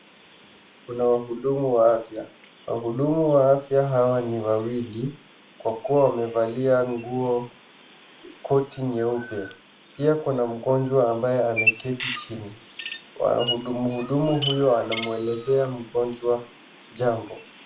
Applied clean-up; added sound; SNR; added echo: none; Bird vocalization, bird call, bird song; 13 dB; reverberation time 0.3 s.